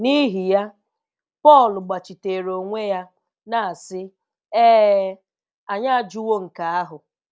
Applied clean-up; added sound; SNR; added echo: none; none; none; none.